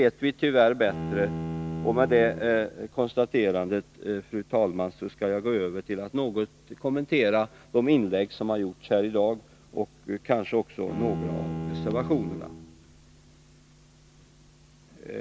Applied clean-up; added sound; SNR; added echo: none; Bowed string instrument; 8 dB; none.